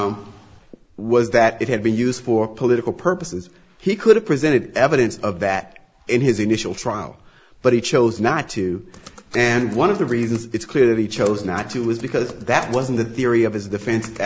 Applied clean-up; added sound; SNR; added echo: none; none; none; none.